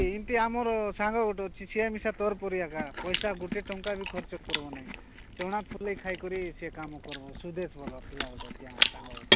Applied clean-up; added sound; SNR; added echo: none; Chewing, mastication; 0 dB; none.